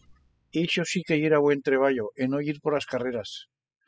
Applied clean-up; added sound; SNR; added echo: classical method spectral subtraction.